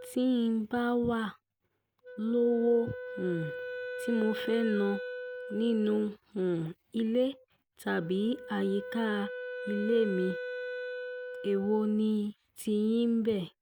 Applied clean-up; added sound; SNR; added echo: none; Wind instrument, woodwind instrument; 11 dB; none.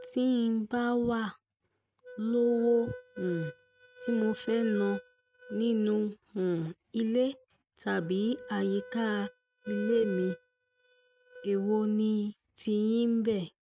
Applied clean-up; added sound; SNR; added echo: neural mask model RNNoise.